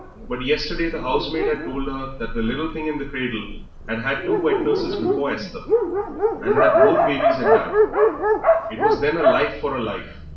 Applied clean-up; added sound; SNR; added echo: none; Dog; -4 dB; reverberation time 0.5 s.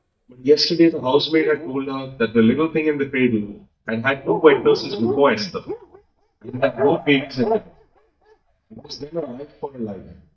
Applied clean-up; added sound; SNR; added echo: neural mask model DeepFilterNet 3.